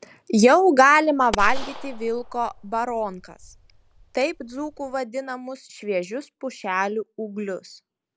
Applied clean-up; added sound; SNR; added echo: none; Gunshot, gunfire; 9 dB; none.